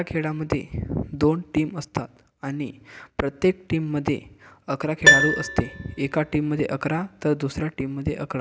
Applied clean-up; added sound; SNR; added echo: none; Piano; 3 dB; none.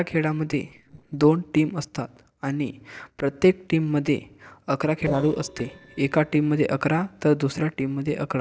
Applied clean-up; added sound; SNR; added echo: neural separator model SepFormer DNS4.